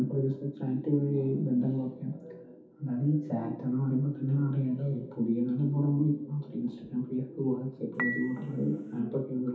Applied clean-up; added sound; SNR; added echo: none; Dishes, pots, and pans / Chink, clink; 8 dB; reverberation time 0.5 s.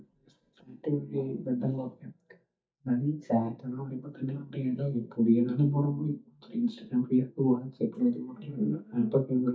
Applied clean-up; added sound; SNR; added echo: neural mask model DeepFilterNet 3.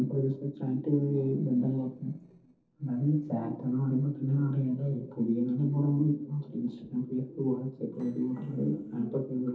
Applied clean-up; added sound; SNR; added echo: neural separator model SepFormer DNS4.